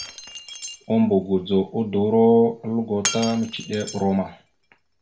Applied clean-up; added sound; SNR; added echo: none; Shatter; 14 dB; reverberation time 0.2 s.